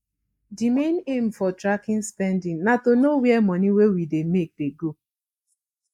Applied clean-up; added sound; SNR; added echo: neural mask model Resemble Enhance denoiser.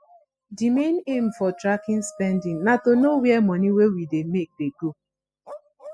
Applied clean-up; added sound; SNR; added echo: classical method spectral subtraction.